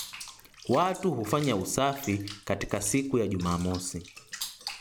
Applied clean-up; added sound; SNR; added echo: none; Bathtub (filling or washing) / Water; 17 dB; none.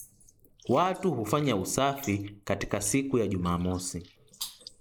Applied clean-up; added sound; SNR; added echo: neural mask model Resemble Enhance denoiser.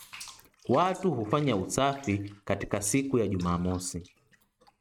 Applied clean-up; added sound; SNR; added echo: neural mask model RNNoise.